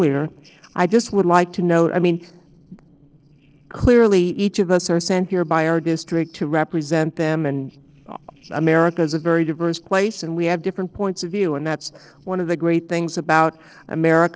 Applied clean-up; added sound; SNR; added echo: neural separator model SepFormer DNS4.